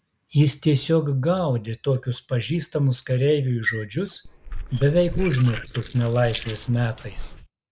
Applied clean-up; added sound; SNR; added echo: neural mask model Resemble Enhance denoiser.